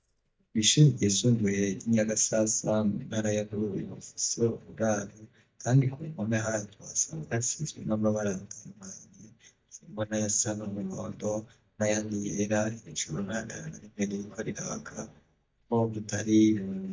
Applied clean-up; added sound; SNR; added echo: neural mask model DeepFilterNet 3.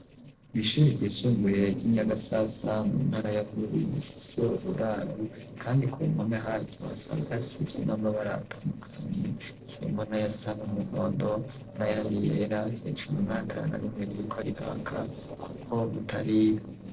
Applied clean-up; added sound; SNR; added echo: neural separator model SepFormer DNS4.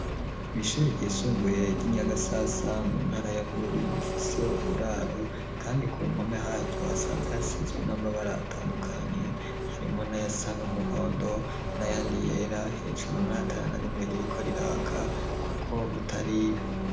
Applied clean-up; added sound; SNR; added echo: none; Engine; 1 dB; reverberation time 0.7 s.